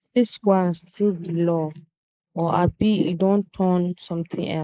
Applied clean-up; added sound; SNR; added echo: neural mask model Resemble Enhance denoiser.